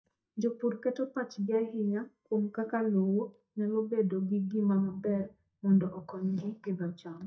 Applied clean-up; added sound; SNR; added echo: neural mask model DeepFilterNet 3.